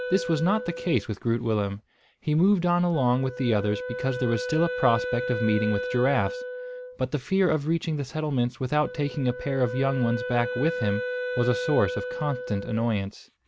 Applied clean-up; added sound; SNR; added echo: none; Wind instrument, woodwind instrument; 8 dB; none.